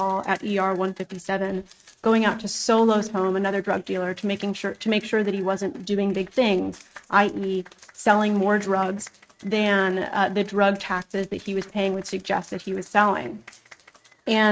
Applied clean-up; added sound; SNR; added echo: neural mask model RNNoise.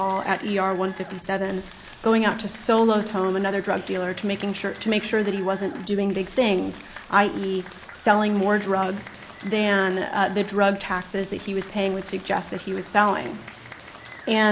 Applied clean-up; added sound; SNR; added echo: none; Applause; 17 dB; none.